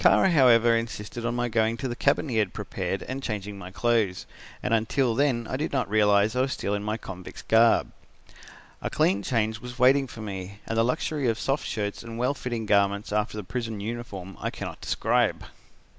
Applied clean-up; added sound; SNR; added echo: none; none; none; none.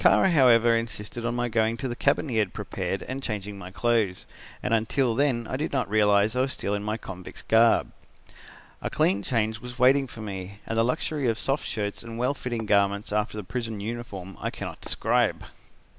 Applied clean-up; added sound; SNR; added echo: none; Tap / Hammer; 19 dB; none.